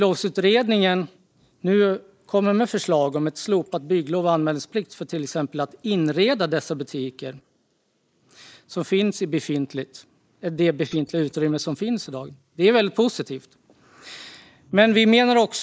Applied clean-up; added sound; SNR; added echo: neural mask model Resemble Enhance denoiser.